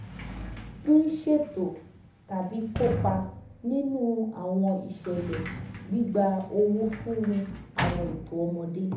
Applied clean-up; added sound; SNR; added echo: none; Sliding door; 9 dB; reverberation time 1.0 s.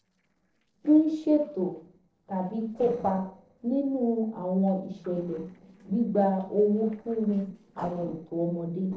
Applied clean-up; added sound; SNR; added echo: neural separator model SepFormer DNS4.